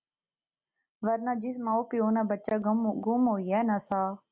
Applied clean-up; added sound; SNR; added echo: none; none; none; none.